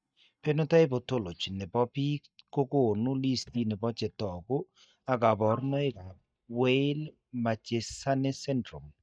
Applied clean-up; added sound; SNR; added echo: neural mask model DeepFilterNet 3.